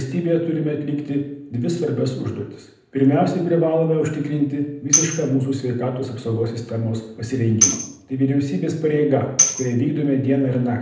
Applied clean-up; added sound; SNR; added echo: none; Tambourine; 3 dB; reverberation time 0.7 s.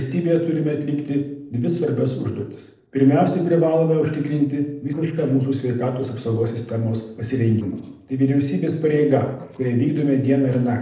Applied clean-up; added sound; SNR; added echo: neural separator model SepFormer DNS4.